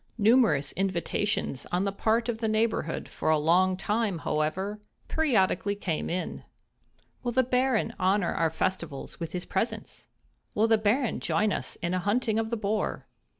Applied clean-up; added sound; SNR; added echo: none; none; none; none.